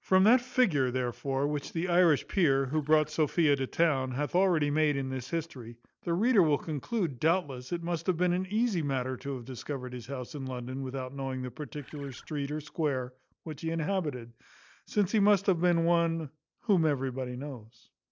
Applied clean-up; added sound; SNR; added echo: neural separator model SepFormer DNS4.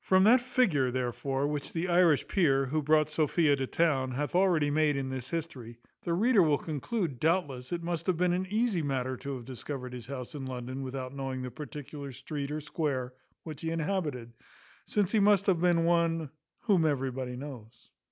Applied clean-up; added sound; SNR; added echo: none; none; none; none.